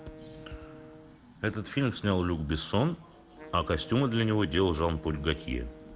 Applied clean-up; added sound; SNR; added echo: none; Wind instrument, woodwind instrument; 19 dB; none.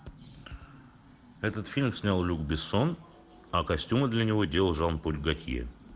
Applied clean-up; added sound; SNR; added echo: none; none; none; none.